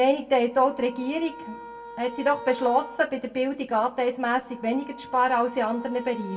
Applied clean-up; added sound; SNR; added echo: none; Wind instrument, woodwind instrument; 16 dB; reverberation time 0.1 s.